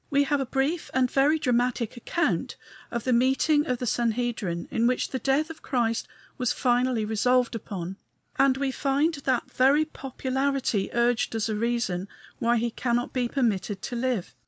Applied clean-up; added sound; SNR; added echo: none; none; none; none.